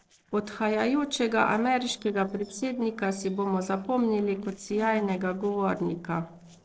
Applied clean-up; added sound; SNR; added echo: neural separator model SepFormer DNS4.